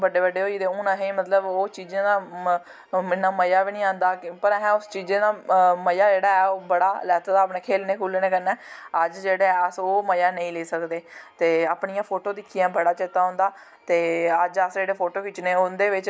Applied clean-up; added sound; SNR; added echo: none; none; none; none.